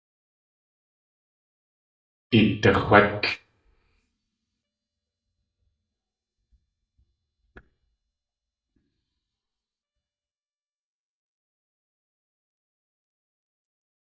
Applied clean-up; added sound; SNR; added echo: neural mask model DeepFilterNet 3.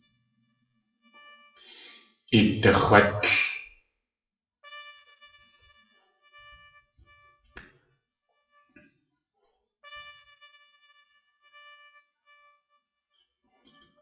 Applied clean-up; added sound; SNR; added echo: classical method WPE with log-MMSE.